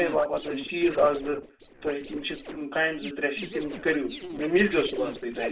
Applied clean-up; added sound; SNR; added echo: neural separator model SepFormer DNS4.